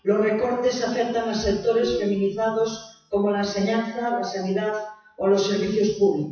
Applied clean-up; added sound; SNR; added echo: classical method WPE with log-MMSE.